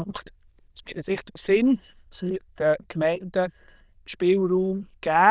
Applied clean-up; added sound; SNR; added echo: neural diffusion model UNIVERSE++.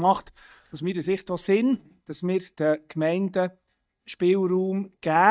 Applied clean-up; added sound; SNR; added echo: neural mask model DeepFilterNet 3.